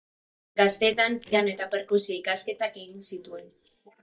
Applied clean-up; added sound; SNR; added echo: neural mask model DeepFilterNet 3.